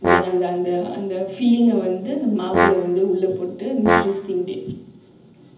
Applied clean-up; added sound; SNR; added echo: none; Brass instrument; 2 dB; reverberation time 0.8 s.